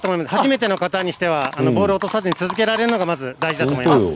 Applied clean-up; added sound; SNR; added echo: none; none; none; none.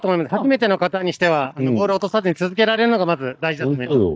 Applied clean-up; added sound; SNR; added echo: neural mask model DeepFilterNet 3.